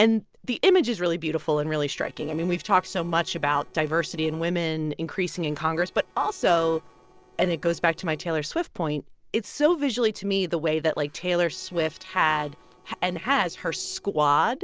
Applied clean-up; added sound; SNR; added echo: neural separator model SepFormer DNS4.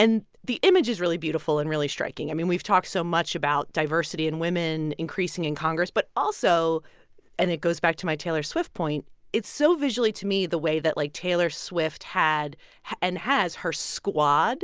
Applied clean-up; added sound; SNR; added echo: none; none; none; none.